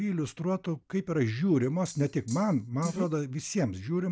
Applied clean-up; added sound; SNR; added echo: none; Rattle (instrument); 19 dB; none.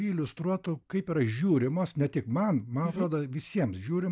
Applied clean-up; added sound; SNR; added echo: none; none; none; none.